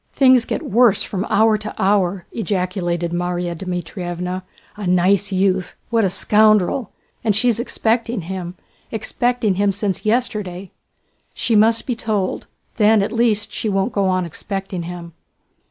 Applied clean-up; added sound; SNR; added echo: none; none; none; none.